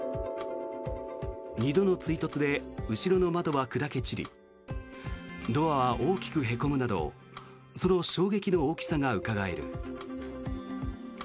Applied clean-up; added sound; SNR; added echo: none; Piano; 16 dB; none.